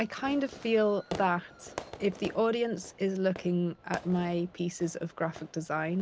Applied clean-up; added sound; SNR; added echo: none; Fireworks; 15 dB; none.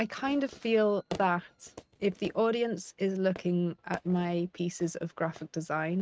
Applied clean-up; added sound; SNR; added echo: neural mask model RNNoise.